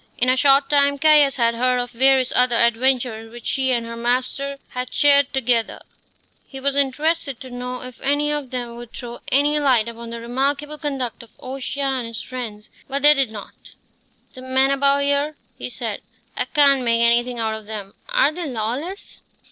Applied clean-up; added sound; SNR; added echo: none; Insect; 13 dB; none.